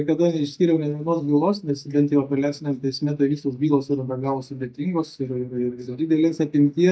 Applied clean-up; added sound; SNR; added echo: neural mask model DeepFilterNet 3.